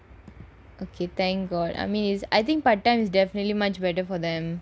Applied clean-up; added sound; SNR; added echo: none; none; none; none.